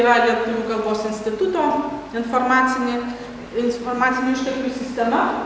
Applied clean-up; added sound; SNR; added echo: none; none; none; none.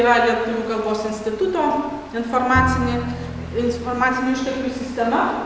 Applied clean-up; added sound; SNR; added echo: none; Bowed string instrument; 12 dB; none.